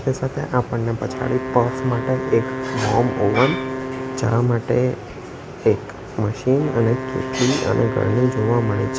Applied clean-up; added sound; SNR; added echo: none; Wind instrument, woodwind instrument; 8 dB; none.